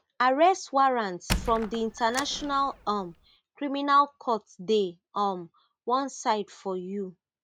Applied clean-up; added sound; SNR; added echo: none; Squeak; 8 dB; none.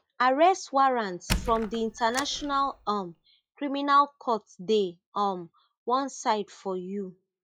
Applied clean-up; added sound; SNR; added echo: classical method log-MMSE.